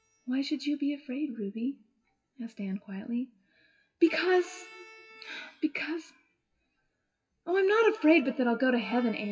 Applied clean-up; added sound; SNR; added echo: classical method WPE with log-MMSE.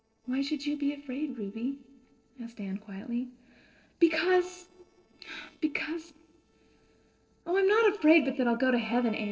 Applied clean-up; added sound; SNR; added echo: neural separator model SepFormer DNS4.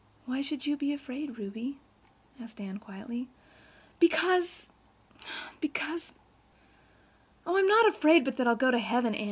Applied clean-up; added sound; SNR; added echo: none; none; none; none.